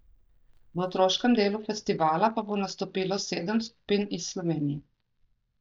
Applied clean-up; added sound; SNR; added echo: neural mask model DeepFilterNet 3.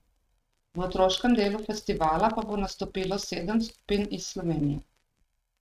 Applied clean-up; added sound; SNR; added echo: neural mask model RNNoise.